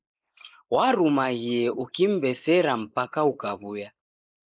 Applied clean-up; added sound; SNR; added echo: neural mask model Resemble Enhance denoiser.